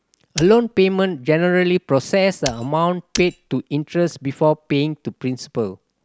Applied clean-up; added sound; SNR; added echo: none; Shatter; 12 dB; none.